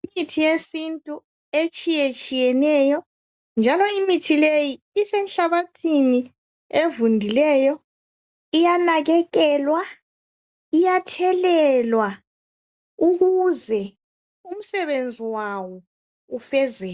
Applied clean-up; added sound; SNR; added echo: none; none; none; none.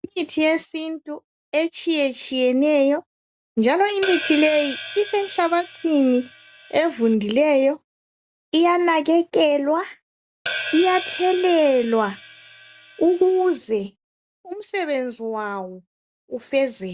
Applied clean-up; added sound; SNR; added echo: none; Hi-hat; 10 dB; none.